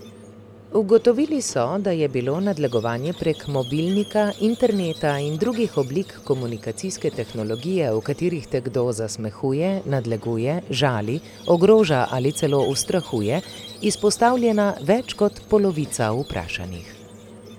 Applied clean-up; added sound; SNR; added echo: none; Squeak; 19 dB; none.